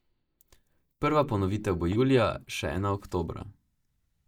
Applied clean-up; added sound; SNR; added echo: neural mask model DeepFilterNet 3.